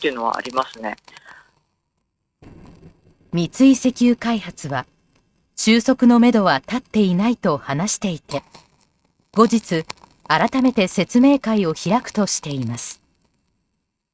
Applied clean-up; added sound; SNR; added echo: neural mask model RNNoise.